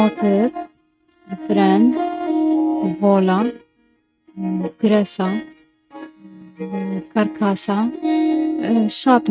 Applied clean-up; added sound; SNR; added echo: neural mask model RNNoise.